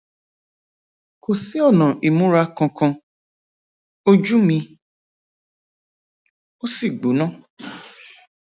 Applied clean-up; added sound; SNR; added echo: none; none; none; none.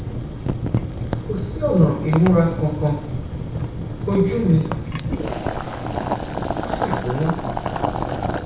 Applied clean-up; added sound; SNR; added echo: none; Boiling; 2 dB; reverberation time 0.6 s.